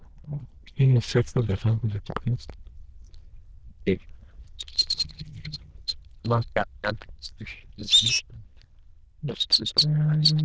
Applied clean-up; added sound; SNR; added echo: neural diffusion model UNIVERSE++.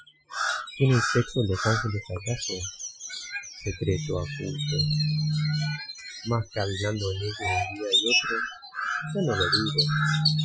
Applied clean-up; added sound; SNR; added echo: classical method Wiener filter.